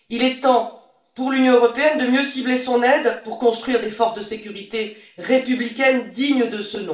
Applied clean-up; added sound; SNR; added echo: none; none; none; reverberation time 0.4 s.